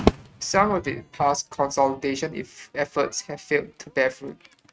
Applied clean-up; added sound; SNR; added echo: neural mask model RNNoise.